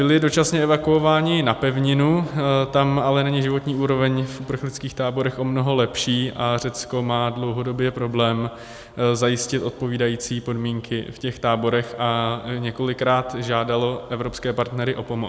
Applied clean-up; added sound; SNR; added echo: none; none; none; none.